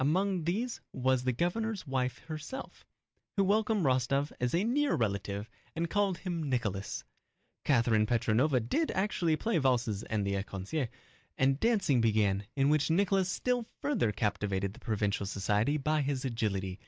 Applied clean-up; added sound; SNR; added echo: none; none; none; none.